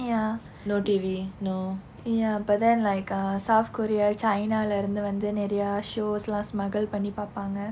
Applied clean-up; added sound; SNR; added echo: none; none; none; none.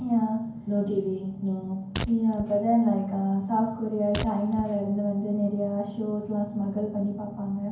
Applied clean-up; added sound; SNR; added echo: none; Fart; 11 dB; reverberation time 0.9 s.